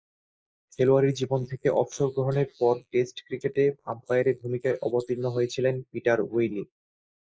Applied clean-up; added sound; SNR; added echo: neural mask model Resemble Enhance denoiser.